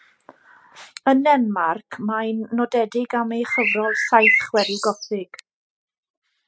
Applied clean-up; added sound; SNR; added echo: classical method spectral subtraction.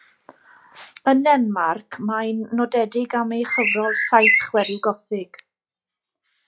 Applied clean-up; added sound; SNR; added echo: classical method log-MMSE.